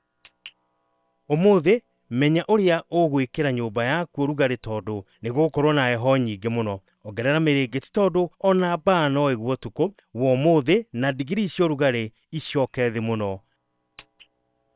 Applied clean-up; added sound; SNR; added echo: neural separator model SepFormer WHAM!.